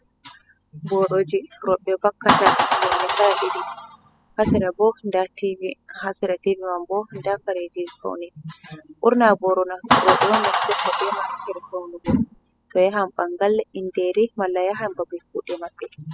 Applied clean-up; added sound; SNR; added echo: classical method spectral subtraction.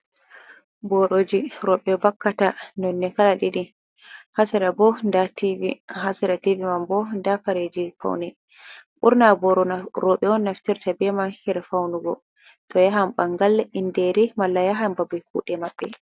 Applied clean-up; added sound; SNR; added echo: none; none; none; none.